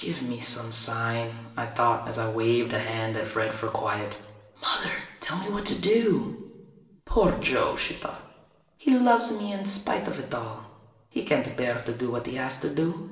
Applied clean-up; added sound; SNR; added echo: none; none; none; reverberation time 1.0 s.